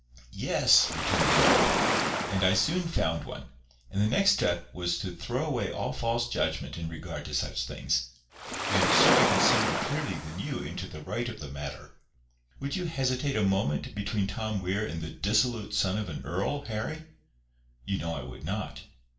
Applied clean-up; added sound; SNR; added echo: none; Waves, surf; -3 dB; reverberation time 0.3 s.